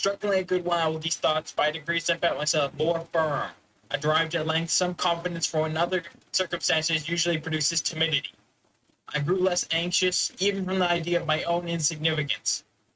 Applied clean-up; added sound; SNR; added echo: neural mask model RNNoise.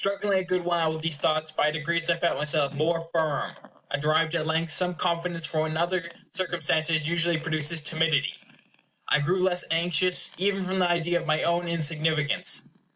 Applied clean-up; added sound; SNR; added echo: none; none; none; none.